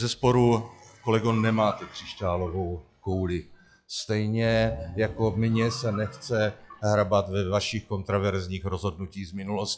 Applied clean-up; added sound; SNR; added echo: classical method log-MMSE.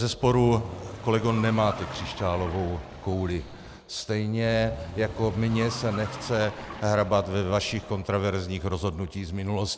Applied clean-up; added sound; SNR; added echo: none; Car; 12 dB; none.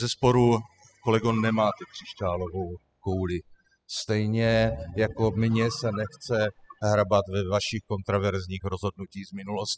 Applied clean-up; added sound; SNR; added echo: classical method spectral subtraction.